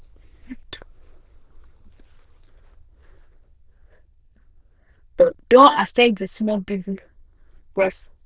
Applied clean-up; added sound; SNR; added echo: neural diffusion model UNIVERSE++.